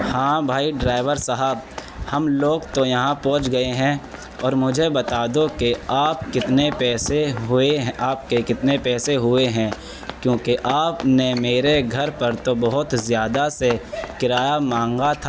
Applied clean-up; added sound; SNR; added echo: none; Run; 18 dB; none.